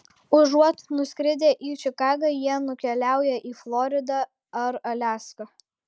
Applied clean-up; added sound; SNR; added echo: none; none; none; none.